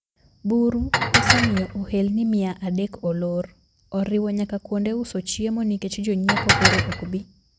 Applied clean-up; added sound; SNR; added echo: none; Dishes, pots, and pans; -3 dB; none.